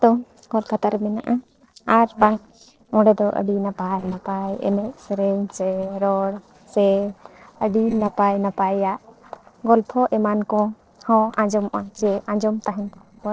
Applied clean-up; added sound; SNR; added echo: neural separator model SepFormer DNS4.